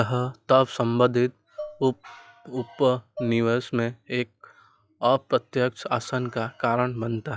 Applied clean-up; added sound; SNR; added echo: classical method log-MMSE.